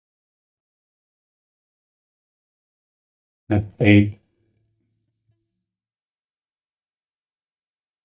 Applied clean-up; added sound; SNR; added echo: neural mask model DeepFilterNet 3.